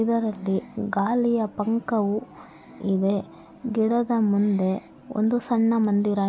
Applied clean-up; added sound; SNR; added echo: none; none; none; none.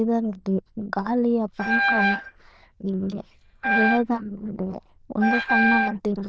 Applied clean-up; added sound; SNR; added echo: neural diffusion model UNIVERSE++.